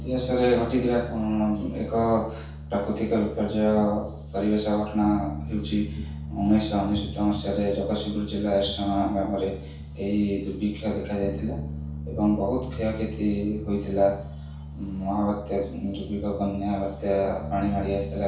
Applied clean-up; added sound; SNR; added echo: none; Bass guitar; 10 dB; reverberation time 0.7 s.